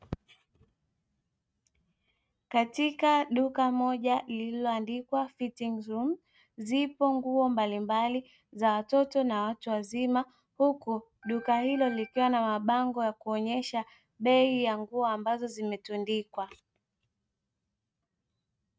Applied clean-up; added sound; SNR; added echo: neural mask model RNNoise.